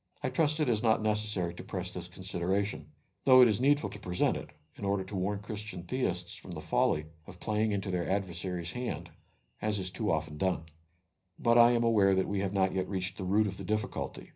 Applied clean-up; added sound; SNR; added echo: none; none; none; reverberation time 0.4 s.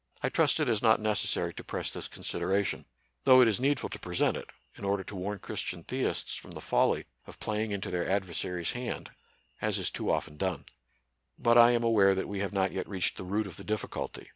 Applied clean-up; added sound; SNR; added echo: none; none; none; none.